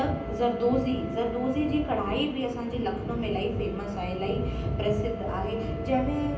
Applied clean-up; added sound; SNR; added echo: none; Wind instrument, woodwind instrument; 15 dB; reverberation time 0.6 s.